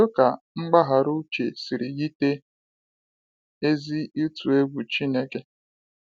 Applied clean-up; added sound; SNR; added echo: none; none; none; none.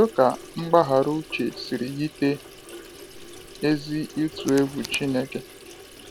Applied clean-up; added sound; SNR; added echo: none; Tools + Sink (filling or washing) / Water tap, faucet; 16 dB; none.